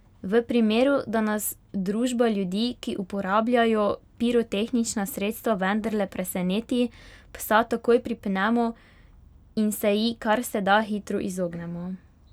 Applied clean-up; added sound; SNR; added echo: none; none; none; none.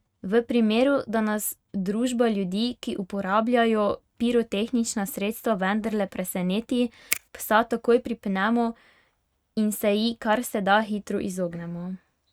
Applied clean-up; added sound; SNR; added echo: neural mask model RNNoise.